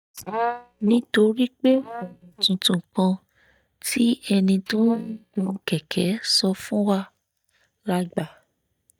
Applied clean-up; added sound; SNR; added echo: neural mask model DeepFilterNet 3.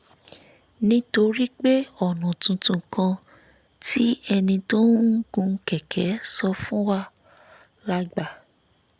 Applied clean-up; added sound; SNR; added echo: none; none; none; none.